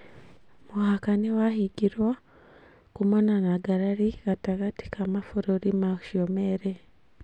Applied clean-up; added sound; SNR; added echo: none; none; none; none.